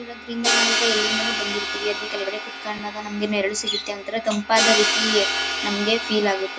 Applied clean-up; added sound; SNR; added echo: none; Crash cymbal; 0 dB; none.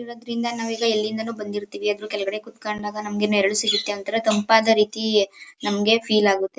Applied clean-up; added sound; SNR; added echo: none; none; none; none.